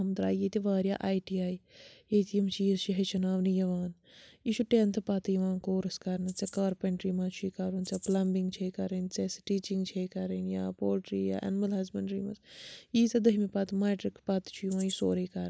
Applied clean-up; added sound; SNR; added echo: neural mask model Resemble Enhance denoiser.